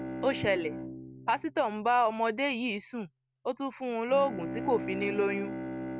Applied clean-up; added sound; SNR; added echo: neural mask model RNNoise.